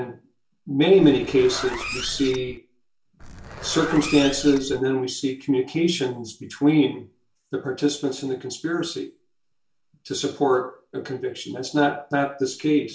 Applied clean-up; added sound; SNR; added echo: none; Zipper (clothing); 11 dB; reverberation time 0.2 s.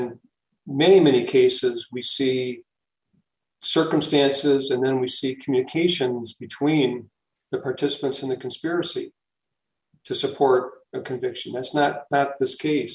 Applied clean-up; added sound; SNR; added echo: none; none; none; none.